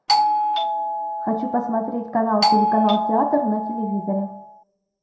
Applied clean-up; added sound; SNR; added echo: none; Doorbell; -1 dB; reverberation time 0.5 s.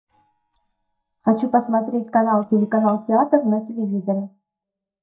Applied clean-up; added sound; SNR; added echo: neural mask model DeepFilterNet 3.